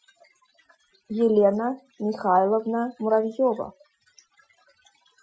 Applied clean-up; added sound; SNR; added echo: classical method Wiener filter.